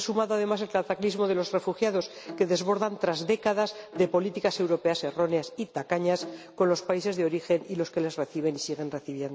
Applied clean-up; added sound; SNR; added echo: none; Bowed string instrument; 20 dB; none.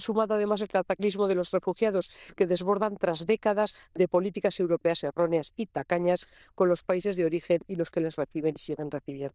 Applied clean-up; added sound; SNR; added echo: neural diffusion model UNIVERSE++.